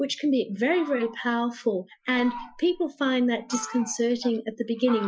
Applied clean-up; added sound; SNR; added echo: classical method Wiener filter.